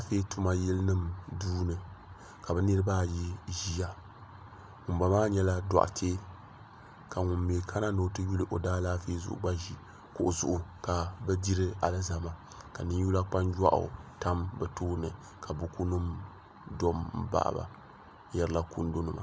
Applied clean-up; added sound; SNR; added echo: none; none; none; none.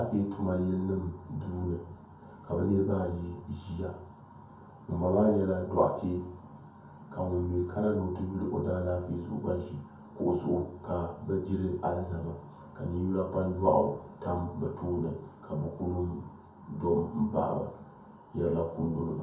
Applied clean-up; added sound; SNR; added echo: none; none; none; reverberation time 0.6 s.